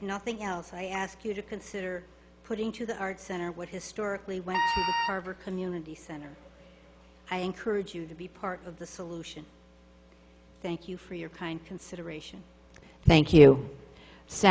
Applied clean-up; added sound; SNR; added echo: none; Wind instrument, woodwind instrument; 1 dB; none.